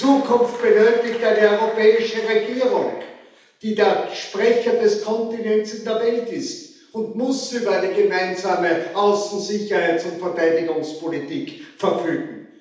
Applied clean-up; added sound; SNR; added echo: none; none; none; reverberation time 0.8 s.